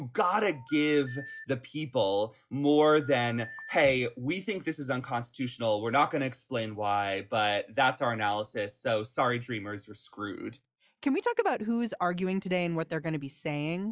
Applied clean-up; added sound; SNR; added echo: classical method log-MMSE.